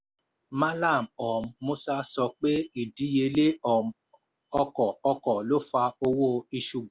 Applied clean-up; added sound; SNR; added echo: none; none; none; none.